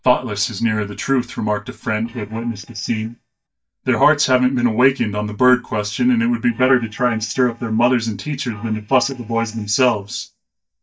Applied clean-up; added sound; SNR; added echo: neural mask model DeepFilterNet 3.